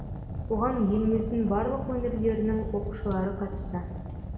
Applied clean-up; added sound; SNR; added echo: none; Fire; 6 dB; reverberation time 2.4 s.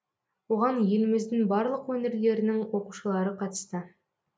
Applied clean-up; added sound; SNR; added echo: none; none; none; none.